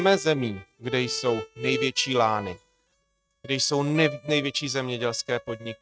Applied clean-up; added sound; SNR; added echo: neural mask model RNNoise.